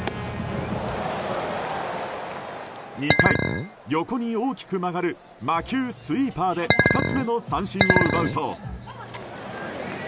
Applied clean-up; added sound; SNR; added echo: none; Chink, clink; -5 dB; none.